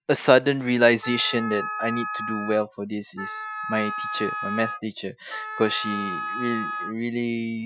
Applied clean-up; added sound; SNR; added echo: classical method Wiener filter.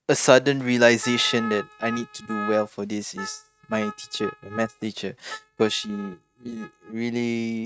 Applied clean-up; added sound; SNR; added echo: neural mask model RNNoise.